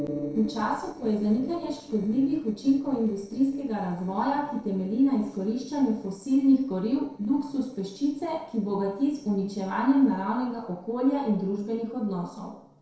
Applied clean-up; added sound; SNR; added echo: neural separator model SepFormer DNS4.